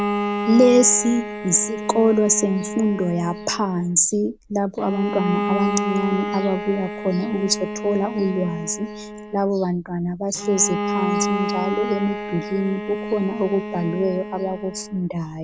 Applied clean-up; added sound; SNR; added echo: none; Bowed string instrument; 6 dB; none.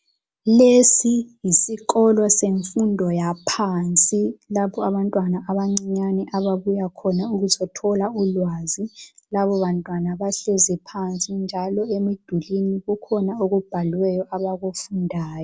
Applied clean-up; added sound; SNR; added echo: none; none; none; none.